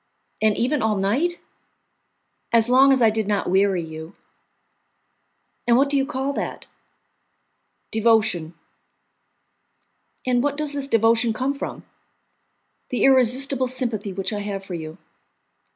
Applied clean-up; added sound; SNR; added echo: none; none; none; none.